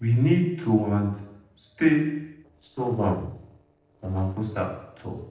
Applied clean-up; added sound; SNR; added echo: neural separator model SepFormer DNS4.